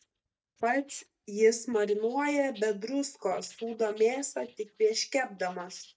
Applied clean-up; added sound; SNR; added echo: neural mask model DeepFilterNet 3.